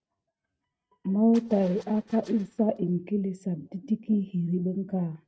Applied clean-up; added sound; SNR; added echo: neural mask model RNNoise.